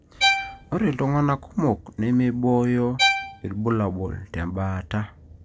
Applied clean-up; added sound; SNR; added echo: none; Bowed string instrument; 2 dB; none.